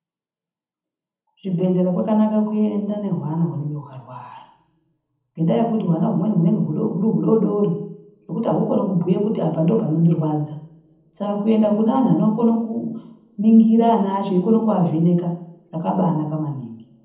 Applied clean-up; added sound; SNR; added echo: none; none; none; reverberation time 0.8 s.